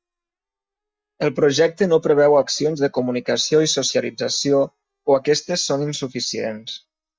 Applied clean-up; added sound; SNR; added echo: neural mask model DeepFilterNet 3.